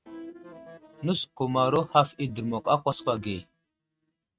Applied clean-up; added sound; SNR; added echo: neural mask model RNNoise.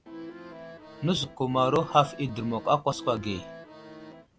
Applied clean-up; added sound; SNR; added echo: none; Accordion; 15 dB; none.